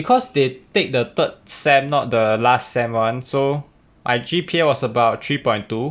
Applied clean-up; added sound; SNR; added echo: none; none; none; none.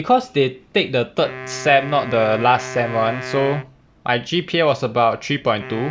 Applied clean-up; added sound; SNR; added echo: none; Wind instrument, woodwind instrument; 14 dB; none.